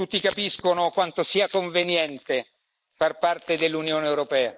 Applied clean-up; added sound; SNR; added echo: neural mask model Resemble Enhance denoiser.